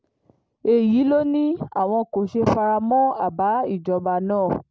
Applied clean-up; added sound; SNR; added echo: none; none; none; none.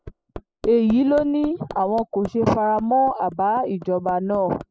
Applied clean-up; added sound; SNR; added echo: classical method spectral subtraction.